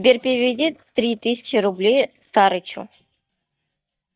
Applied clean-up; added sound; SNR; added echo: neural mask model DeepFilterNet 3.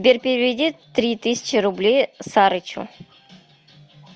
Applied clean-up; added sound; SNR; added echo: none; none; none; none.